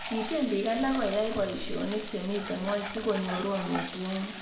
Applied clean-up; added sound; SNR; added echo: none; Frying (food); 8 dB; reverberation time 0.9 s.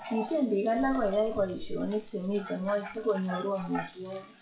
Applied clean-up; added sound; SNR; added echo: classical method WPE with log-MMSE.